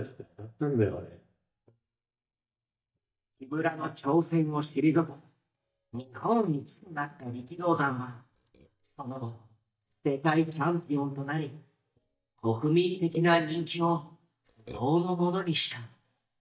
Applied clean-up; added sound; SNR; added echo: neural mask model DeepFilterNet 3.